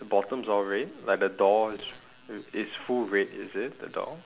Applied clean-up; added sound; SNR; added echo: none; none; none; none.